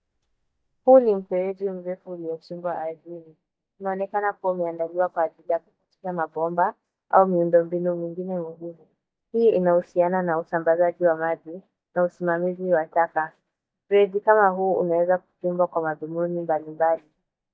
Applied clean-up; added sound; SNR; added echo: neural mask model DeepFilterNet 3.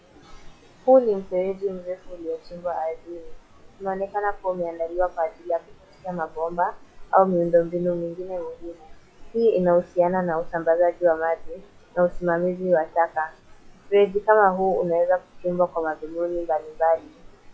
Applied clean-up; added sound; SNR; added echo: classical method log-MMSE.